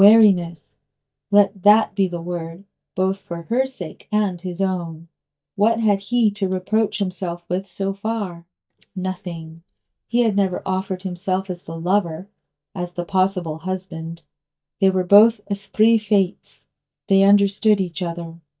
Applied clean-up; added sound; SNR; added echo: neural mask model DeepFilterNet 3.